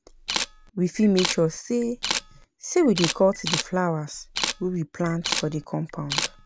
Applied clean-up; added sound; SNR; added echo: none; Camera; 5 dB; none.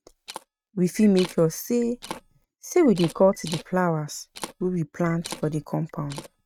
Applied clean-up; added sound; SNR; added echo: neural mask model RNNoise.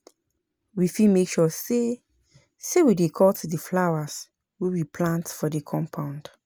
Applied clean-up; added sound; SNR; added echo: none; none; none; none.